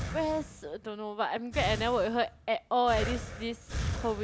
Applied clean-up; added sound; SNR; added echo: none; Breathing; 7 dB; none.